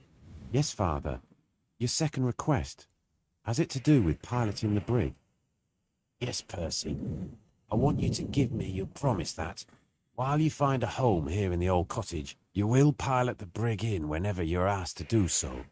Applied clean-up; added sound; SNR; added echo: neural mask model RNNoise.